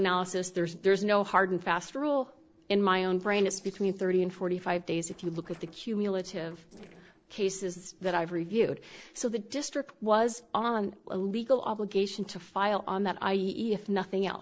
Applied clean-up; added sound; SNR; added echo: neural separator model SepFormer DNS4.